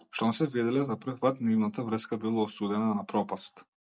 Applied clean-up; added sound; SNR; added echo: none; none; none; none.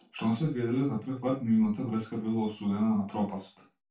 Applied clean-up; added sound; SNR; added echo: none; none; none; reverberation time 0.2 s.